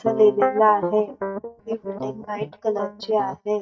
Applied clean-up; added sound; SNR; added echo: neural mask model DeepFilterNet 3.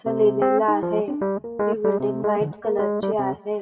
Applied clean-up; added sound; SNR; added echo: none; Piano; 1 dB; reverberation time 1.4 s.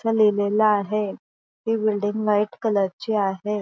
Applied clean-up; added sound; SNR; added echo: none; none; none; none.